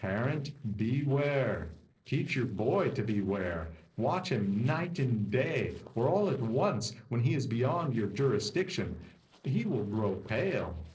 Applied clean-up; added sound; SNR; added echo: neural separator model SepFormer DNS4.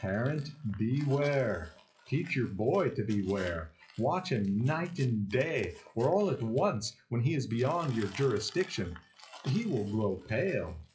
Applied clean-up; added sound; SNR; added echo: classical method WPE with log-MMSE.